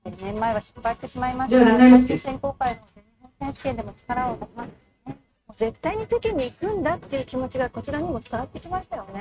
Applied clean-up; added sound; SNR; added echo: neural mask model RNNoise.